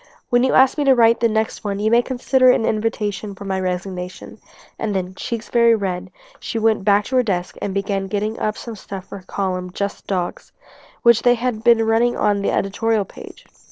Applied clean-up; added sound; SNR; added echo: neural separator model SepFormer DNS4.